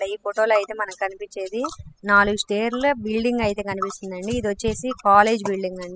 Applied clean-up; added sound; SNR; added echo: classical method spectral subtraction.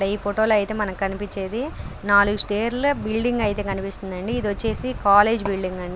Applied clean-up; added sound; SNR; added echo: none; none; none; none.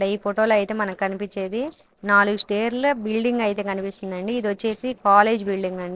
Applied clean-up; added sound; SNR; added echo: neural separator model SepFormer DNS4.